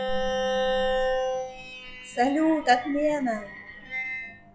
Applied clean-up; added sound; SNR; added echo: classical method log-MMSE.